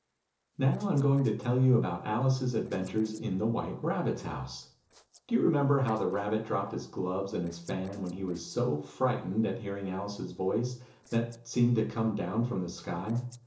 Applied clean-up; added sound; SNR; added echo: neural separator model SepFormer DNS4.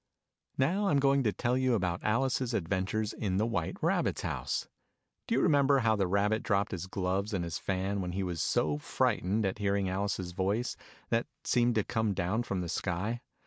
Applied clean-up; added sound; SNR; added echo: none; none; none; none.